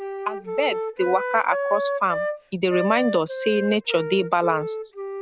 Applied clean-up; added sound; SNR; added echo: none; Wind instrument, woodwind instrument; 5 dB; none.